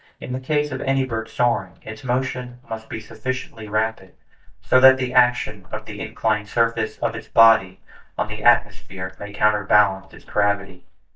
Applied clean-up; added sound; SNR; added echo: neural mask model DeepFilterNet 3.